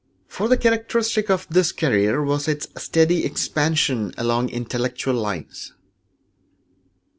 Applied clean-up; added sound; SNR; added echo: none; none; none; none.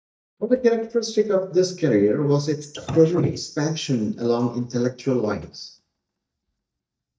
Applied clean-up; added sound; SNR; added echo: neural mask model DeepFilterNet 3.